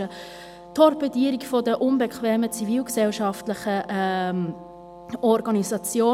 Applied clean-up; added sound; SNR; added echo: none; Brass instrument; 19 dB; none.